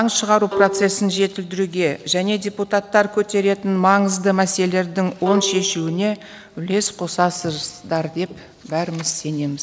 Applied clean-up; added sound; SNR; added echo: none; Bowed string instrument; 11 dB; none.